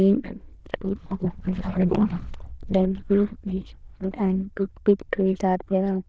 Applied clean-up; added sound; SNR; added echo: neural diffusion model UNIVERSE++.